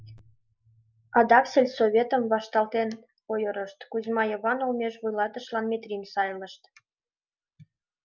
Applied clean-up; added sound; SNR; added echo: none; none; none; none.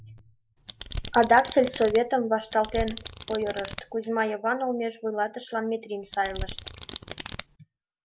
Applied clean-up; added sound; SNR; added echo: none; Domestic sounds, home sounds; 8 dB; none.